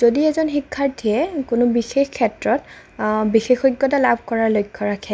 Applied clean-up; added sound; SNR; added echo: none; none; none; none.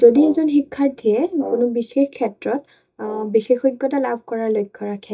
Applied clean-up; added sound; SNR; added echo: neural mask model DeepFilterNet 3.